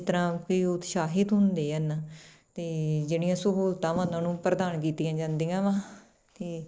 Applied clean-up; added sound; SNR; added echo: neural separator model SepFormer DNS4.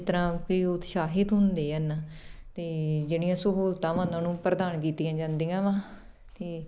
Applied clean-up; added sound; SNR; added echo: none; Frog; 17 dB; none.